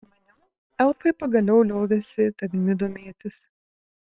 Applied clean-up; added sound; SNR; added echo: neural separator model SepFormer WHAM!.